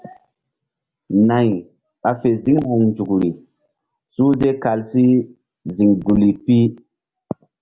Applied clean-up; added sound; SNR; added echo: none; none; none; none.